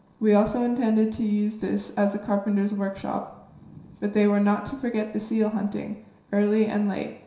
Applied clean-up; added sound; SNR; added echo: none; none; none; reverberation time 0.7 s.